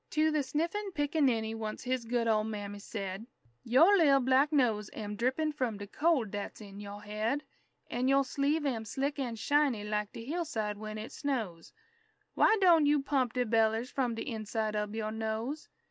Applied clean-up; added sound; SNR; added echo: none; none; none; none.